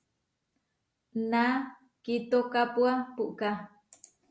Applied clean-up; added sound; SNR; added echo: none; none; none; none.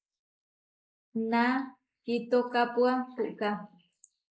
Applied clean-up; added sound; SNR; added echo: neural mask model Resemble Enhance denoiser.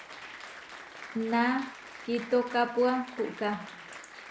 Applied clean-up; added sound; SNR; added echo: none; Applause; 14 dB; none.